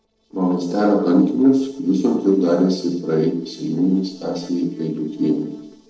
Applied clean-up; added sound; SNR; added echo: neural separator model SepFormer DNS4.